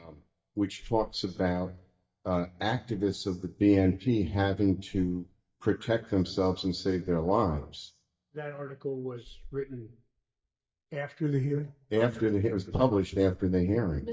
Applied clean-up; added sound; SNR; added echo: neural mask model DeepFilterNet 3.